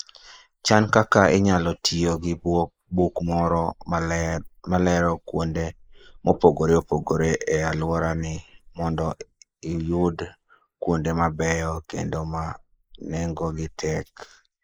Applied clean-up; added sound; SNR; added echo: neural mask model Resemble Enhance denoiser.